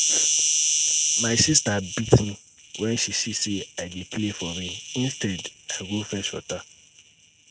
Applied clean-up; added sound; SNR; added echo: neural mask model RNNoise.